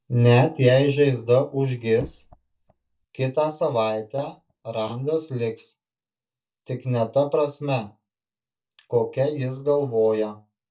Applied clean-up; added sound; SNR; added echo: neural mask model DeepFilterNet 3.